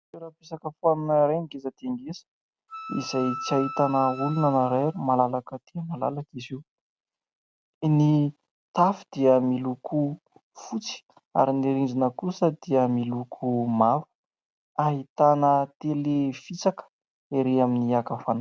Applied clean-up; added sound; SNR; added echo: none; Wind instrument, woodwind instrument; 10 dB; none.